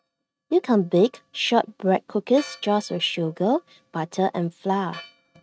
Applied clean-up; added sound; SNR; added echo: neural mask model RNNoise.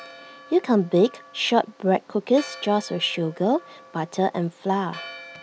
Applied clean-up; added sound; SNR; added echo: none; Church bell; 20 dB; none.